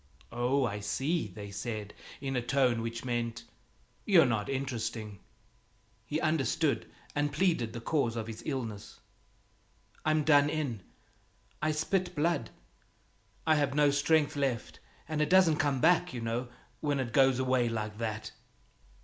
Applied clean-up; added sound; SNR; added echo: none; none; none; none.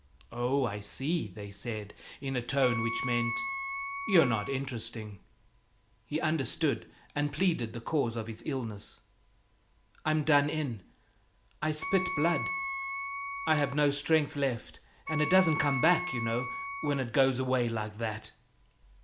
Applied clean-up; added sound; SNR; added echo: none; Wind instrument, woodwind instrument; 5 dB; none.